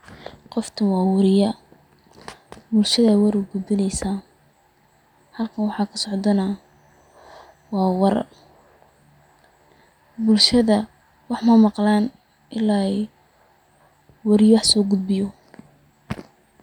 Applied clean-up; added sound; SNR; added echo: none; none; none; none.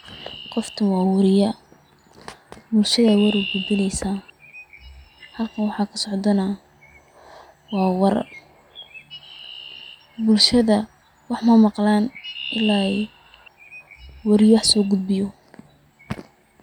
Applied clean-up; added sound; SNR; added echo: none; Chirp, tweet; 17 dB; none.